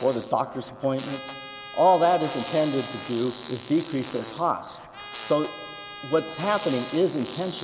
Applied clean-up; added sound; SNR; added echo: none; Trumpet + Fart; 14 dB; none.